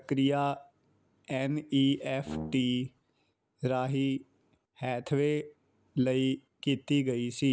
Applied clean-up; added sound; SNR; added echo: none; Brass instrument; 10 dB; none.